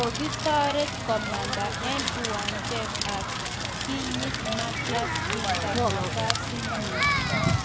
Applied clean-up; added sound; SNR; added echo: none; Crackle; -4 dB; none.